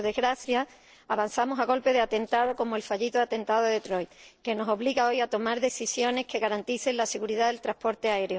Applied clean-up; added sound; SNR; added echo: neural separator model SepFormer DNS4.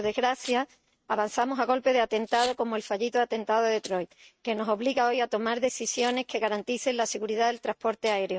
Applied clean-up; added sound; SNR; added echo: neural mask model RNNoise.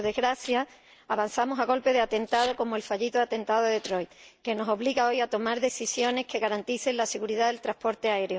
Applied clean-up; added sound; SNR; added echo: neural mask model DeepFilterNet 3.